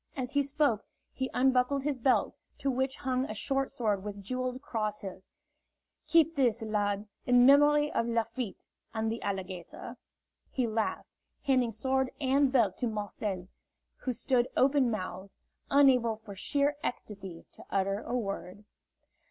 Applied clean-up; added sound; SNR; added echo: none; none; none; none.